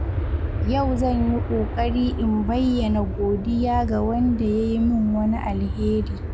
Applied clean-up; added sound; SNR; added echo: none; Aircraft; 3 dB; none.